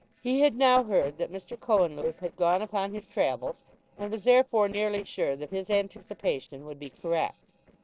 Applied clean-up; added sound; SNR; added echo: neural separator model SepFormer DNS4.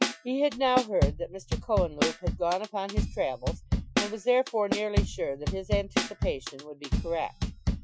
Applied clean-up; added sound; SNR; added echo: classical method Wiener filter.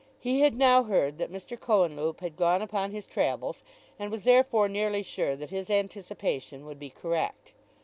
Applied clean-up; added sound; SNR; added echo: none; none; none; none.